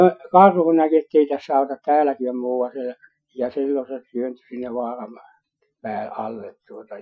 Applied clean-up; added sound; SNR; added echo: classical method Wiener filter.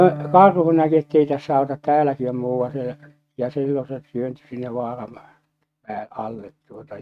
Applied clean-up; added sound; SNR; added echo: neural mask model RNNoise.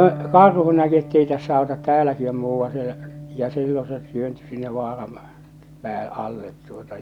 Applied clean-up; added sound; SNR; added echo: none; Electric guitar; 15 dB; none.